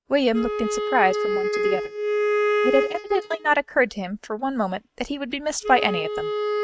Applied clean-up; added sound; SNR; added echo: neural mask model RNNoise.